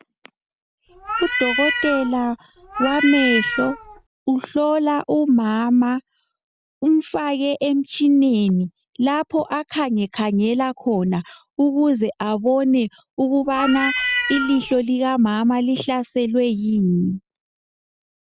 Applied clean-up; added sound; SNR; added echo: none; Meow; 4 dB; none.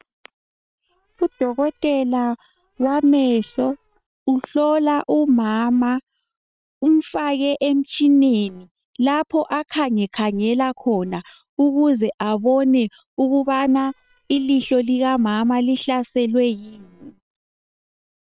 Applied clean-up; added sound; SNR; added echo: neural separator model SepFormer WHAM!.